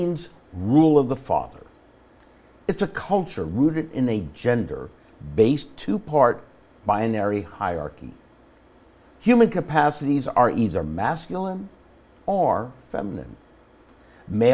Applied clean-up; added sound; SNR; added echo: none; none; none; none.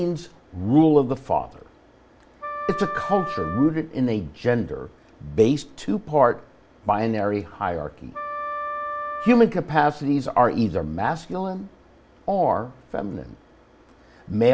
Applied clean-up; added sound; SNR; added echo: none; Wind instrument, woodwind instrument; 9 dB; none.